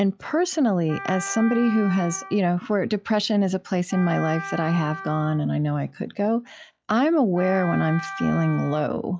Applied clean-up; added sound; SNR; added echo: classical method log-MMSE.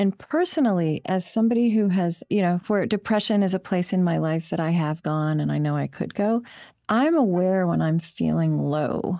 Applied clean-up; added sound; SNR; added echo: neural mask model DeepFilterNet 3.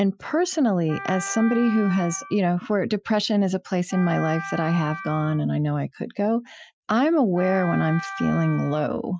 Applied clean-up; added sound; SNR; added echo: classical method Wiener filter.